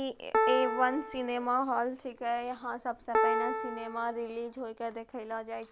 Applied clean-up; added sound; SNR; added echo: none; Piano; 0 dB; none.